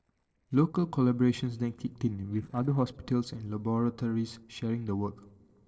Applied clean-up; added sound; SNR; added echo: neural separator model SepFormer DNS4.